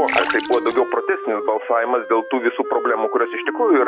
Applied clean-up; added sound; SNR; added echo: none; Splash, splatter + Wind instrument, woodwind instrument; 8 dB; none.